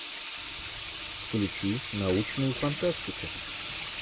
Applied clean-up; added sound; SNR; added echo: none; Sink (filling or washing) / Water tap, faucet; -3 dB; none.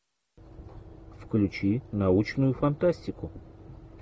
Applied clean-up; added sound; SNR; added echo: none; none; none; none.